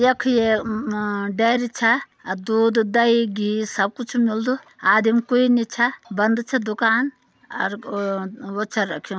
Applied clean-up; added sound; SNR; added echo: none; none; none; none.